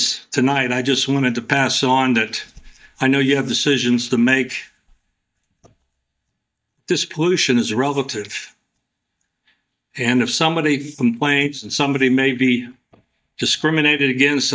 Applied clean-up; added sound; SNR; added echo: neural mask model DeepFilterNet 3.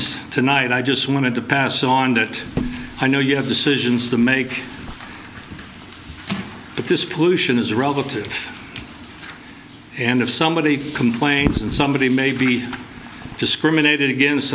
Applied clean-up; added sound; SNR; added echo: none; none; none; none.